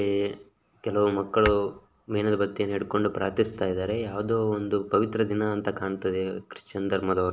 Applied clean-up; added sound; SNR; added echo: none; Tap / Hammer / Glass; 14 dB; none.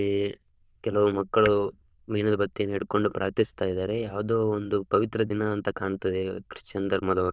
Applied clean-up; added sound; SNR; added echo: neural diffusion model UNIVERSE++.